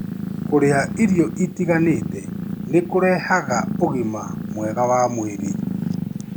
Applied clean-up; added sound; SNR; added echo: none; Purr; 6 dB; none.